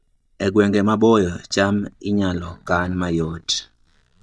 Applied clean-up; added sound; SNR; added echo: neural mask model DeepFilterNet 3.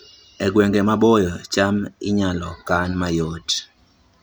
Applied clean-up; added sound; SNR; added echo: none; none; none; none.